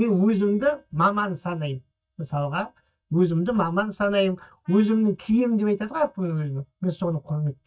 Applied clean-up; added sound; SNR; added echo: neural mask model DeepFilterNet 3.